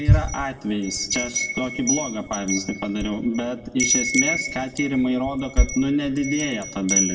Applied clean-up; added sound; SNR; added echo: none; Wind chime; 0 dB; reverberation time 1.3 s.